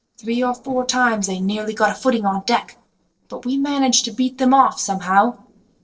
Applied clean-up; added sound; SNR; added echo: neural separator model SepFormer DNS4.